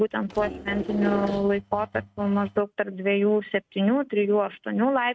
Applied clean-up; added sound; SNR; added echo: neural mask model RNNoise.